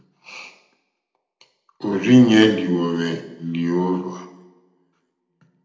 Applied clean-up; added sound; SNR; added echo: none; none; none; reverberation time 0.7 s.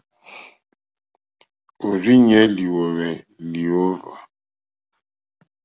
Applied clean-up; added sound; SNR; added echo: none; none; none; none.